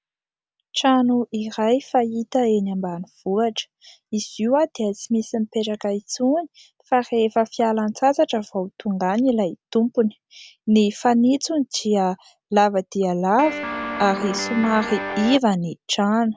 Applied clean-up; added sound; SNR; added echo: none; Guitar; 6 dB; none.